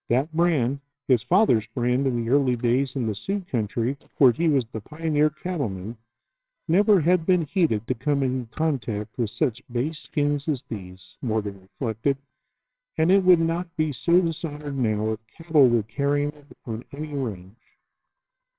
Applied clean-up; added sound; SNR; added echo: neural separator model SepFormer WHAMR!.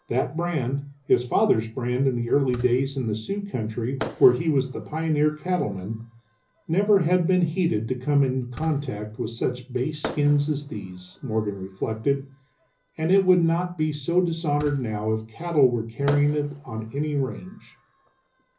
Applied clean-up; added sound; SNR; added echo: none; Fireworks; 19 dB; reverberation time 0.5 s.